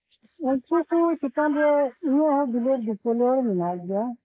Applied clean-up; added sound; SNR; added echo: neural mask model Resemble Enhance denoiser.